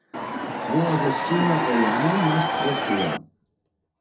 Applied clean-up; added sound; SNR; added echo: none; Crowd / Cheering; -1 dB; reverberation time 0.3 s.